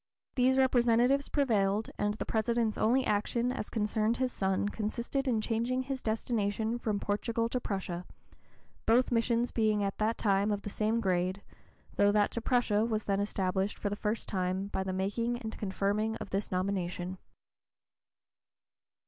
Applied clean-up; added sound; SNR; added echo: none; none; none; none.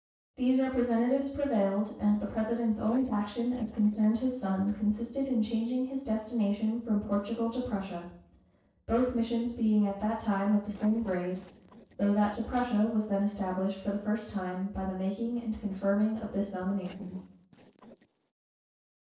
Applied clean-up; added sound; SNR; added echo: neural separator model SepFormer DNS4.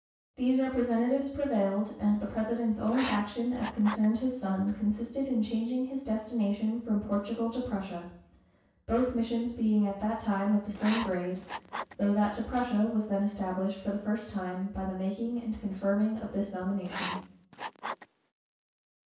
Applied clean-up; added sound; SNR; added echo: none; Writing; 10 dB; reverberation time 0.7 s.